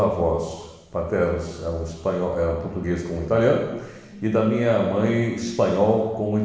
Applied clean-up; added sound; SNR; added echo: none; none; none; reverberation time 1.2 s.